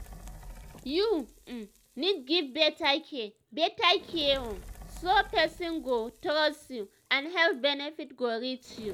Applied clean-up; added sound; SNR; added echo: none; Fire; 19 dB; none.